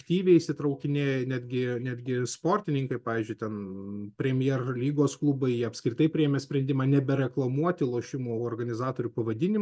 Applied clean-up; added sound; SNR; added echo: none; none; none; none.